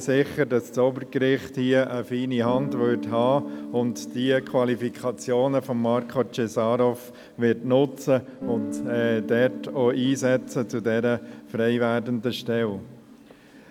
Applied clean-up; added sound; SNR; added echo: none; Guitar; 13 dB; none.